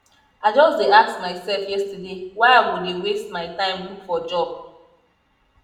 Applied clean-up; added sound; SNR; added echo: none; none; none; reverberation time 0.7 s.